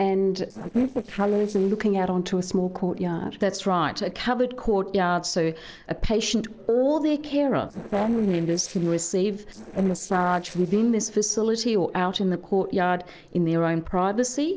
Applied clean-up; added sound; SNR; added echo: neural separator model SepFormer DNS4.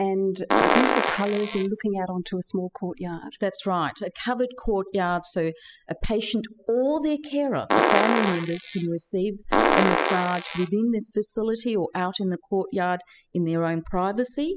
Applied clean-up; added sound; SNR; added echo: classical method spectral subtraction.